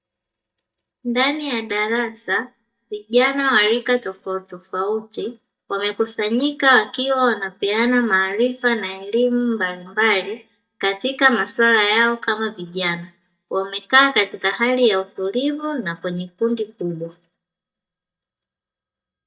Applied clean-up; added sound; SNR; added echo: neural mask model DeepFilterNet 3.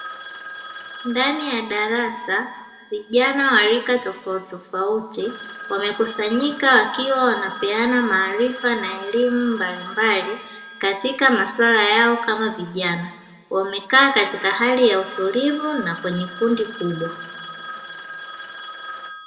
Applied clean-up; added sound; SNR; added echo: none; Telephone; 15 dB; reverberation time 1.1 s.